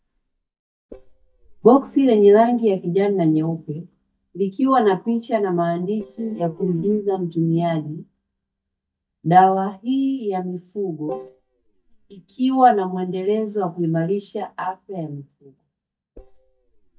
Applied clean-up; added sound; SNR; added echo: neural mask model DeepFilterNet 3.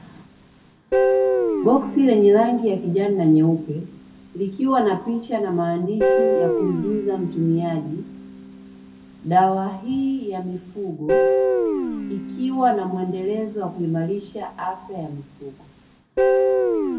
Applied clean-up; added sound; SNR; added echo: none; Guitar; 2 dB; reverberation time 0.3 s.